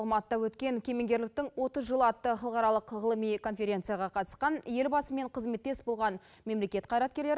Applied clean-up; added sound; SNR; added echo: none; none; none; none.